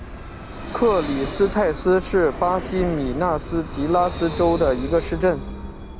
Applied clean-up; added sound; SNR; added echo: none; Vehicle; 9 dB; none.